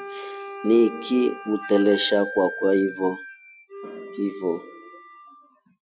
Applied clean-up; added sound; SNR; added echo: classical method Wiener filter.